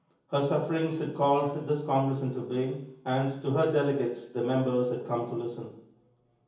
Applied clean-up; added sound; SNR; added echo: none; none; none; reverberation time 0.7 s.